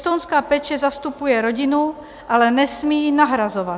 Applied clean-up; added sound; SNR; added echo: none; none; none; none.